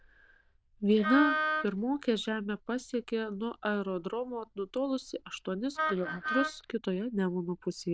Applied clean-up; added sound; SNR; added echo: neural diffusion model UNIVERSE++.